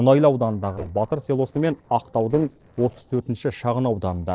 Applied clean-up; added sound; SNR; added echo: neural separator model SepFormer DNS4.